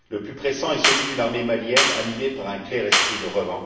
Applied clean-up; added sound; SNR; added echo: none; Clapping; -2 dB; reverberation time 1.0 s.